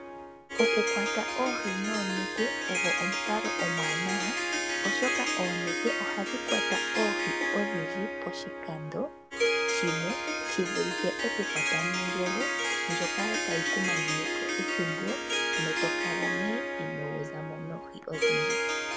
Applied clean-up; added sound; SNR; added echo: none; Harp; -5 dB; none.